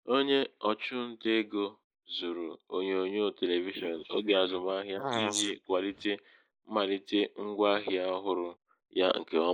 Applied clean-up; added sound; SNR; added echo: neural mask model Resemble Enhance denoiser.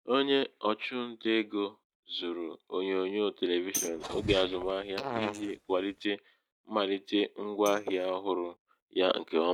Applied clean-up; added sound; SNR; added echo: neural mask model RNNoise.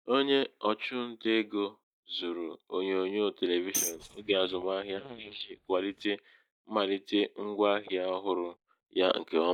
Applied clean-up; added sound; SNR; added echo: neural mask model DeepFilterNet 3.